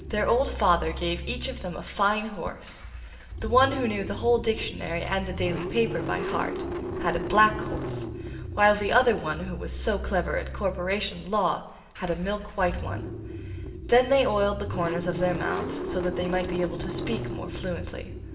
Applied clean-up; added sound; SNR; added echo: none; Engine starting / Car; 7 dB; reverberation time 0.9 s.